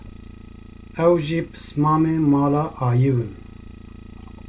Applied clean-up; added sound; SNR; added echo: none; Idling; 18 dB; none.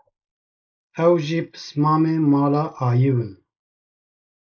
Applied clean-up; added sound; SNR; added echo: neural mask model Resemble Enhance denoiser.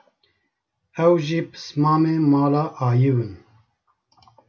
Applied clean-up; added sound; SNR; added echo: none; none; none; none.